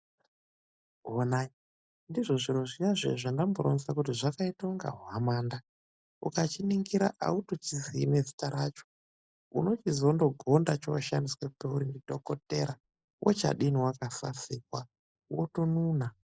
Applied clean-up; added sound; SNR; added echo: neural mask model Resemble Enhance denoiser.